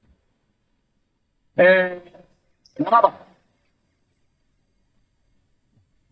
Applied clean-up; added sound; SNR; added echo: neural mask model DeepFilterNet 3.